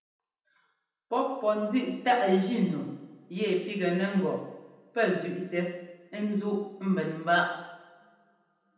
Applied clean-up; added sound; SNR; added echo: none; none; none; reverberation time 0.9 s.